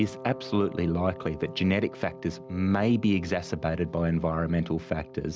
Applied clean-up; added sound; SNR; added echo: none; Wind instrument, woodwind instrument; 16 dB; none.